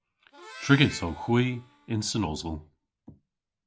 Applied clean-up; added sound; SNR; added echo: none; Harmonica; 19 dB; none.